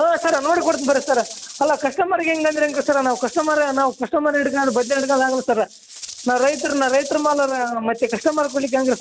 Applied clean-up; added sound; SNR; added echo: none; Rattle / Rattle (instrument); 17 dB; none.